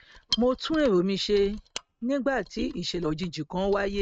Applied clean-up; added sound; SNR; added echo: neural mask model RNNoise.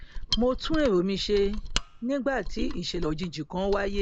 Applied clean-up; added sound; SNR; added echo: none; Mechanisms; 5 dB; none.